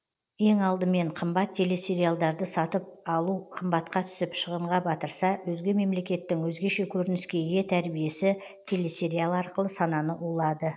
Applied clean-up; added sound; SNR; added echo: none; none; none; none.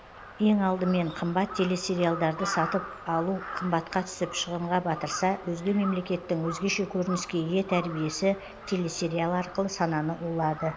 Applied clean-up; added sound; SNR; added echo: none; Crow; 12 dB; none.